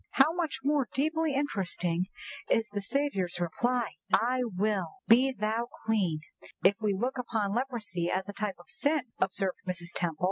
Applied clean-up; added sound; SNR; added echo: none; none; none; none.